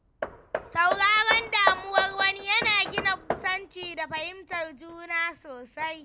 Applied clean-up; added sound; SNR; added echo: none; Hammer; 7 dB; none.